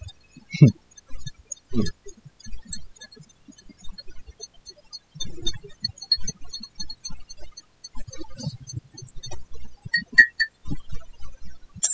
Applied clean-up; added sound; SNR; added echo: classical method spectral subtraction.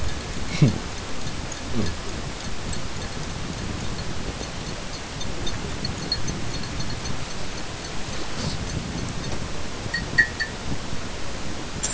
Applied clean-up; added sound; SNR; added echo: none; Liquid; 9 dB; none.